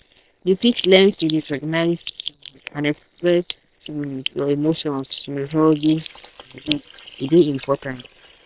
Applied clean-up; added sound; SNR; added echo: neural separator model SepFormer WHAM!.